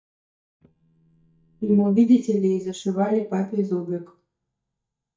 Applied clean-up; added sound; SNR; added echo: neural mask model DeepFilterNet 3.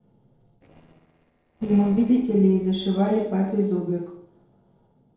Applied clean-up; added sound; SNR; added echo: neural separator model SepFormer DNS4.